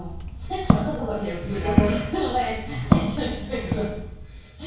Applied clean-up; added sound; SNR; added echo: none; Walk, footsteps; -2 dB; reverberation time 0.6 s.